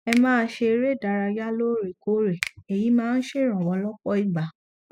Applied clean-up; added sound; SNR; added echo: classical method spectral subtraction.